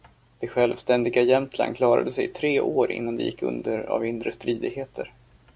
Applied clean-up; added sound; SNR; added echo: none; none; none; none.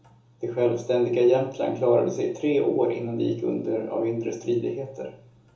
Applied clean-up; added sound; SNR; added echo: none; none; none; reverberation time 1.0 s.